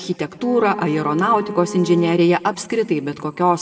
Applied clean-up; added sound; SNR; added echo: none; Bowed string instrument; 12 dB; reverberation time 0.8 s.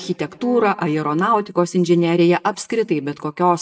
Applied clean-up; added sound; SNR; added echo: neural mask model DeepFilterNet 3.